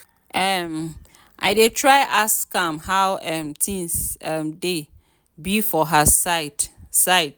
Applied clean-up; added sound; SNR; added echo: none; none; none; none.